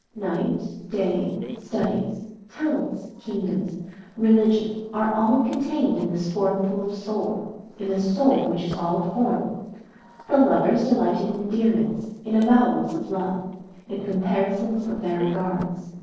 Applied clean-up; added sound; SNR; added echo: neural separator model SepFormer DNS4.